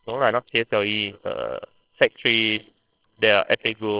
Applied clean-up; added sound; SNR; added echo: neural separator model SepFormer WHAMR!.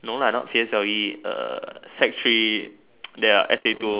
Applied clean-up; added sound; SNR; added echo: none; none; none; none.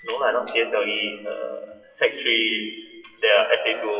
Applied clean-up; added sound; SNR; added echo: classical method WPE with log-MMSE.